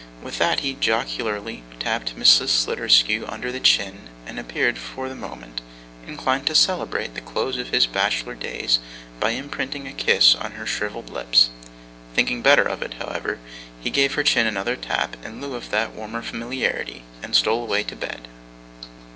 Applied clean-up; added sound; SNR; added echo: none; none; none; none.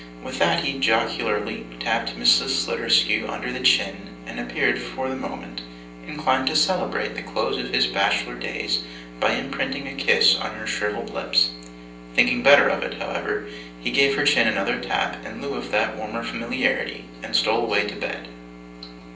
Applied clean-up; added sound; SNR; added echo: none; none; none; reverberation time 0.6 s.